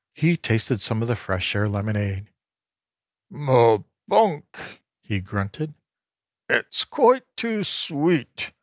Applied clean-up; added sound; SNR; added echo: none; none; none; none.